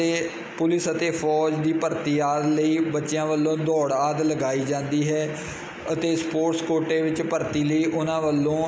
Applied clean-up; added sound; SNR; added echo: none; none; none; none.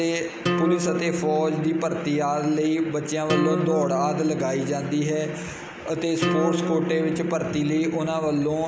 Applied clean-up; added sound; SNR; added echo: none; Acoustic guitar; 4 dB; none.